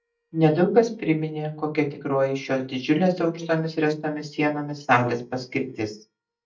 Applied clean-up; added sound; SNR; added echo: neural mask model DeepFilterNet 3.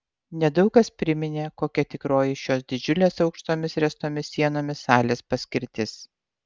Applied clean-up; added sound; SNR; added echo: none; none; none; none.